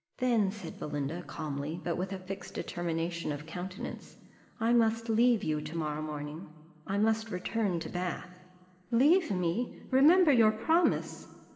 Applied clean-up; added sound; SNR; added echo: none; none; none; reverberation time 2.1 s.